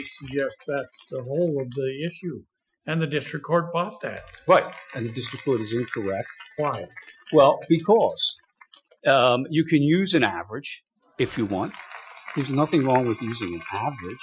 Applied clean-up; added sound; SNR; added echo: classical method Wiener filter.